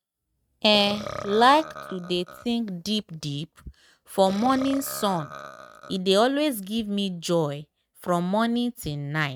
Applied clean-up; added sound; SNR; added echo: neural mask model RNNoise.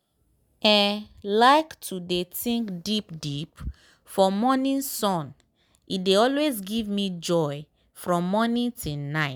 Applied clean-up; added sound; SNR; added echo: none; none; none; none.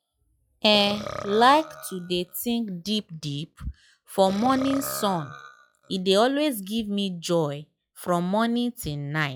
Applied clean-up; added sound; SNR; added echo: classical method log-MMSE.